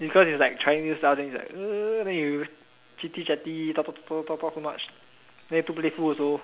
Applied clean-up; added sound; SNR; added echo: none; none; none; none.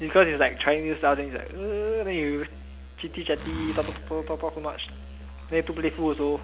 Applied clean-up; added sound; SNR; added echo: none; Musical instrument + Zipper (clothing); 13 dB; none.